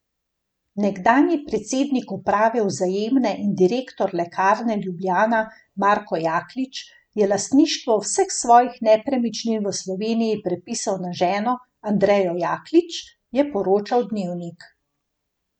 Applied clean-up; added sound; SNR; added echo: none; none; none; none.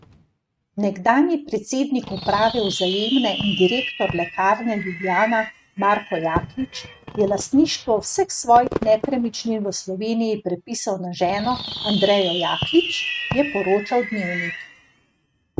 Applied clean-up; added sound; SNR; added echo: neural mask model RNNoise.